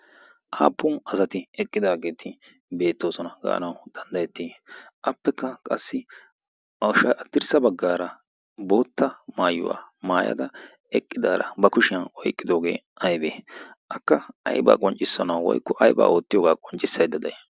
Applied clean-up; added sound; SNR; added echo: none; none; none; none.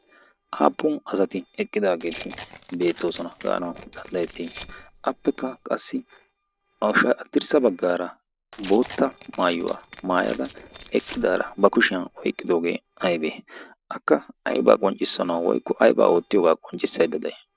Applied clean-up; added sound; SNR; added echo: neural separator model SepFormer DNS4.